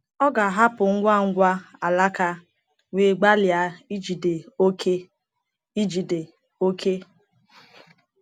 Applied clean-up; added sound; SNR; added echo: none; none; none; none.